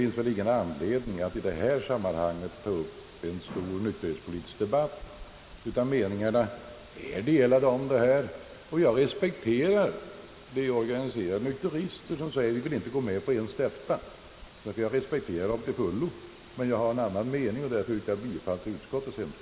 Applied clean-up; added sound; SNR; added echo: none; none; none; none.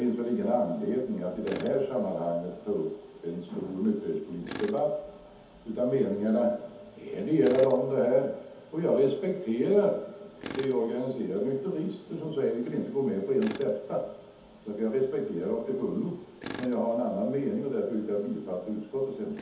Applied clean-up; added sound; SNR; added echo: none; Tools; 19 dB; reverberation time 0.6 s.